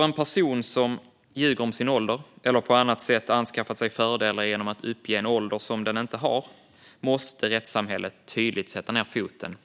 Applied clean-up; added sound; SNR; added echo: none; none; none; none.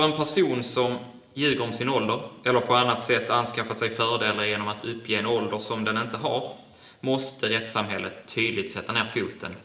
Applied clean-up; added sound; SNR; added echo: none; none; none; reverberation time 1.0 s.